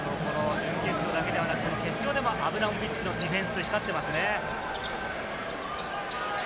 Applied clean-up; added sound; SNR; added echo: none; Train; 7 dB; none.